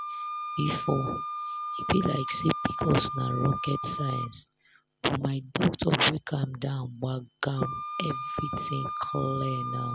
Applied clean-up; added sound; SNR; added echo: none; Wind instrument, woodwind instrument; 6 dB; none.